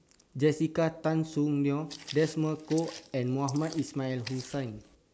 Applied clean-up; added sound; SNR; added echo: neural mask model Resemble Enhance denoiser.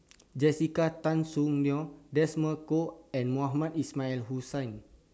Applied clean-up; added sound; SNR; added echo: none; none; none; none.